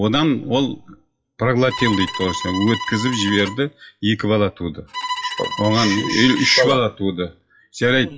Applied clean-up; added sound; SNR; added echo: classical method WPE with log-MMSE.